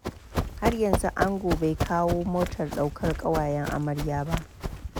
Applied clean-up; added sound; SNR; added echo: none; Run; 4 dB; none.